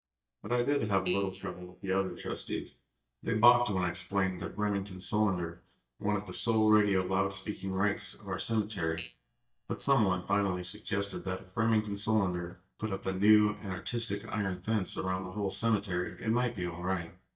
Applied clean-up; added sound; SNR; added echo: neural mask model DeepFilterNet 3.